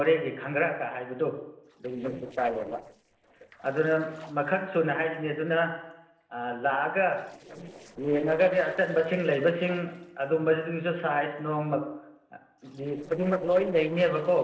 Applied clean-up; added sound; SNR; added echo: neural separator model SepFormer DNS4.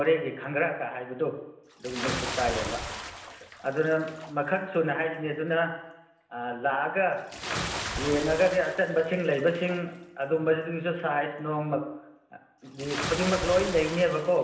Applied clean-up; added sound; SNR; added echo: none; Bathtub (filling or washing) / Splash, splatter; 10 dB; reverberation time 0.9 s.